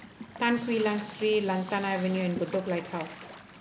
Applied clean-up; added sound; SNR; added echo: none; Dishes, pots, and pans + Gull, seagull / Waves, surf; 12 dB; none.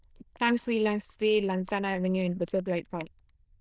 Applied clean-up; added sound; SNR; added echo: neural diffusion model UNIVERSE++.